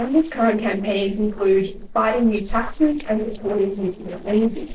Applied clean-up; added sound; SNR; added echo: neural separator model SepFormer DNS4.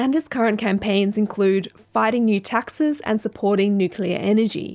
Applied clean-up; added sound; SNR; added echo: none; none; none; none.